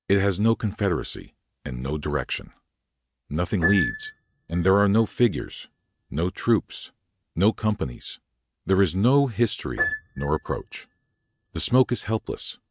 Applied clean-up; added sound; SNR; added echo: neural mask model RNNoise.